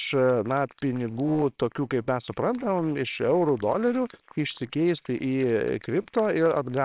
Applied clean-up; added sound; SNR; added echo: neural separator model SepFormer WHAMR!.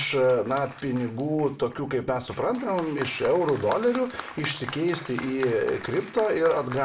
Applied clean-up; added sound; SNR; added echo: none; Applause; 15 dB; reverberation time 0.3 s.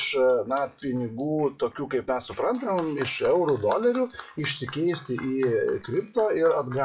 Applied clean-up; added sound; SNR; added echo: classical method WPE with log-MMSE.